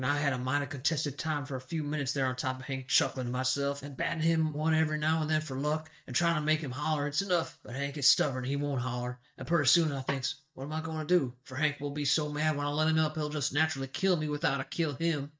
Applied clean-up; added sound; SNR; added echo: neural mask model DeepFilterNet 3.